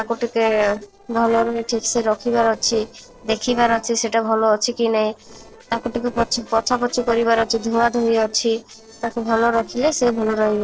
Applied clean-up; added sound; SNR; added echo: neural separator model SepFormer DNS4.